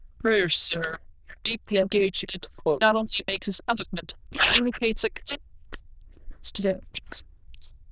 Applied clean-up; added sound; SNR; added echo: neural diffusion model UNIVERSE++.